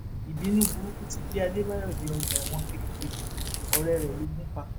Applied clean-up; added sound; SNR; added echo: none; Wind + Crack; 0 dB; none.